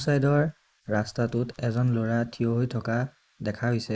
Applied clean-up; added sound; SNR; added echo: neural mask model Resemble Enhance denoiser.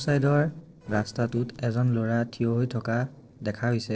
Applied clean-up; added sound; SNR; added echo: neural separator model SepFormer DNS4.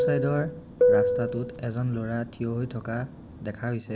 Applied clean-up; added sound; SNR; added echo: none; Fixed-wing aircraft, airplane; -2 dB; none.